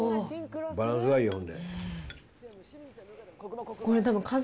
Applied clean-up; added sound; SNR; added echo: none; none; none; none.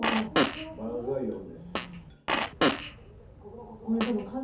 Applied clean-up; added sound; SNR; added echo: none; Fart; -3 dB; reverberation time 0.5 s.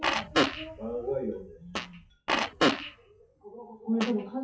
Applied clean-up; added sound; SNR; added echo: classical method WPE with log-MMSE.